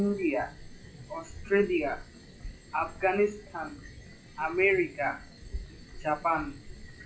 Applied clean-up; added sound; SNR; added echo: classical method WPE with log-MMSE.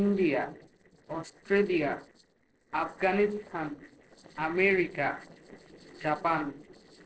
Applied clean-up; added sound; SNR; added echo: neural separator model SepFormer DNS4.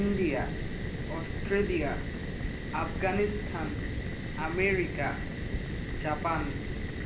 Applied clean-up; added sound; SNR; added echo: none; Fire; 1 dB; reverberation time 0.5 s.